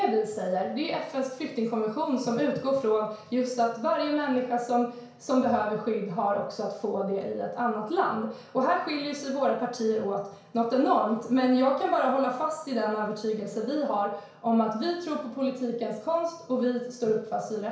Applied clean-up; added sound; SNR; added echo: none; none; none; reverberation time 0.6 s.